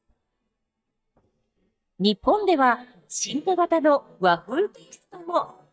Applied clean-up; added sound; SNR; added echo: neural mask model DeepFilterNet 3.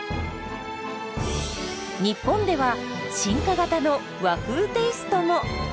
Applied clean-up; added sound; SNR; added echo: none; none; none; none.